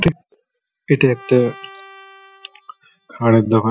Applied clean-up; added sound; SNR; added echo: classical method spectral subtraction.